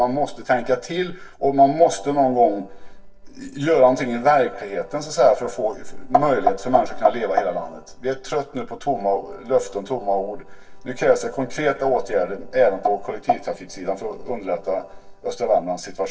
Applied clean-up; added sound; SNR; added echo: neural separator model SepFormer DNS4.